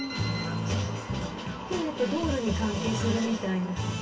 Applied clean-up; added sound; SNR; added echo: none; none; none; reverberation time 0.2 s.